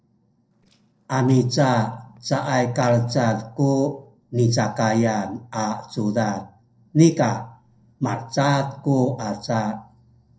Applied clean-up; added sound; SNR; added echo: neural separator model SepFormer DNS4.